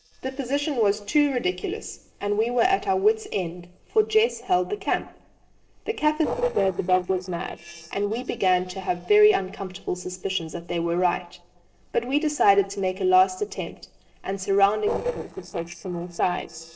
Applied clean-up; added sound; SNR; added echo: neural separator model SepFormer DNS4.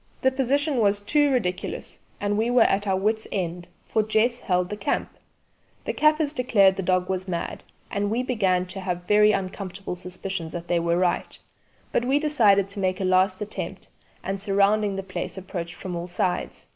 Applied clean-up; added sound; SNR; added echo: none; none; none; none.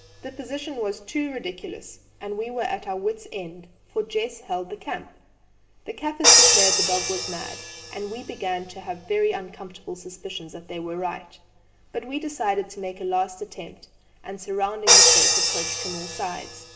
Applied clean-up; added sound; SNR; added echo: none; Crash cymbal; -4 dB; reverberation time 0.8 s.